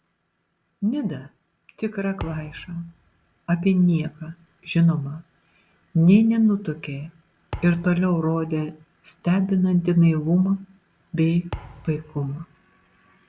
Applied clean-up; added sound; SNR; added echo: none; Thump, thud; 17 dB; none.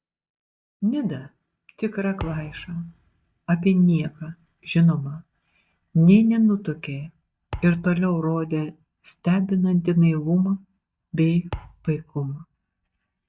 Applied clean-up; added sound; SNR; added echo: neural mask model DeepFilterNet 3.